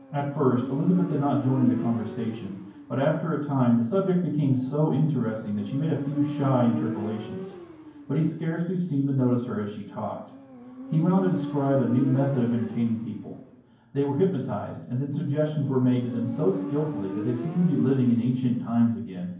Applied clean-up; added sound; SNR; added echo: none; Motorcycle; 12 dB; reverberation time 0.9 s.